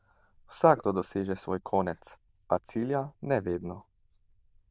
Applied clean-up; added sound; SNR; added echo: neural diffusion model UNIVERSE++.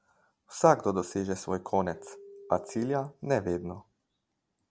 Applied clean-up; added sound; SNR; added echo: none; Telephone; 18 dB; none.